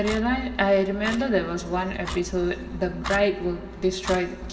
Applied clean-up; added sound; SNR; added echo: none; Clock; 15 dB; reverberation time 2.2 s.